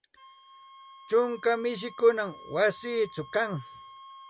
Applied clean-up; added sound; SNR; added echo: none; Wind instrument, woodwind instrument; 20 dB; none.